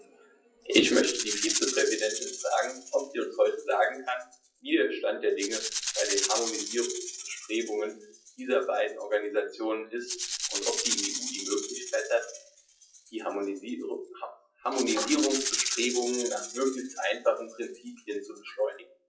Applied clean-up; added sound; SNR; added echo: classical method WPE with log-MMSE.